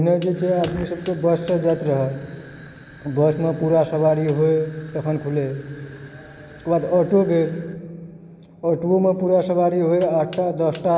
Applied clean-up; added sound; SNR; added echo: none; Fire; 15 dB; none.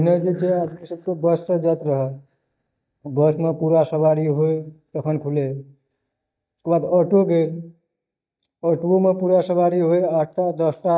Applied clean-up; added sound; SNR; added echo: neural mask model DeepFilterNet 3.